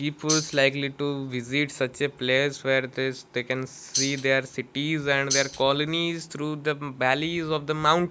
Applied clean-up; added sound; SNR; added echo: none; Tambourine; 2 dB; none.